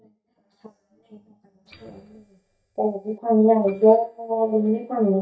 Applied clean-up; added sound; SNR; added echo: neural mask model DeepFilterNet 3.